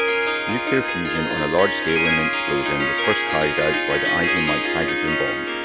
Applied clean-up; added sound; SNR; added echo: none; Harp; -3 dB; none.